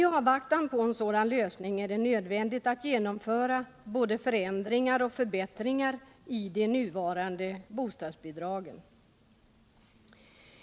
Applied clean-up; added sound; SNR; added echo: none; none; none; none.